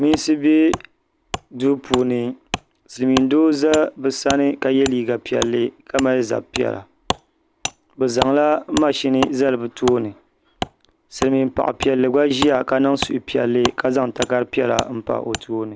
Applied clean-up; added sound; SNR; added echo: none; Wood; 11 dB; none.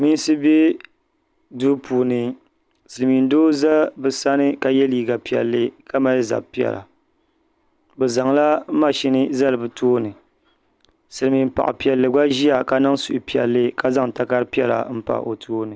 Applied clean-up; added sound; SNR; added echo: none; none; none; none.